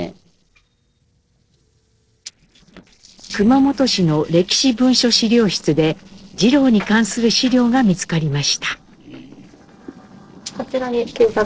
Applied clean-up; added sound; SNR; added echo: neural separator model SepFormer DNS4.